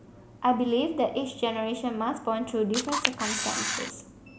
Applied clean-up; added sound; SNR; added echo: none; Camera; 1 dB; none.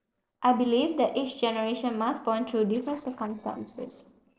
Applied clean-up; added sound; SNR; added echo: neural separator model SepFormer DNS4.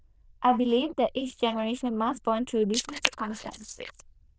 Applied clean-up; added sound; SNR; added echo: neural diffusion model UNIVERSE++.